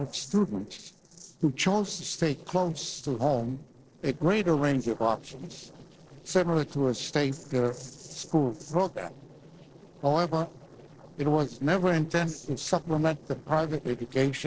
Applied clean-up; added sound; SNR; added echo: neural separator model SepFormer DNS4.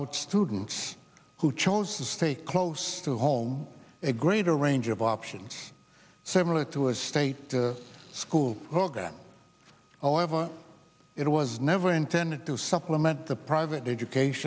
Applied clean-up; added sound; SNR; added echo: none; none; none; none.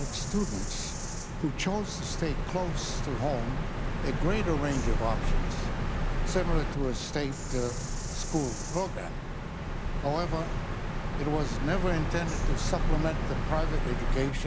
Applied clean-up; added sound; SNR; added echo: none; Bird vocalization, bird call, bird song; -3 dB; none.